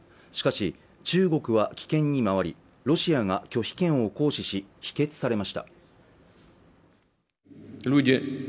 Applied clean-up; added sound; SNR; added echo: none; none; none; none.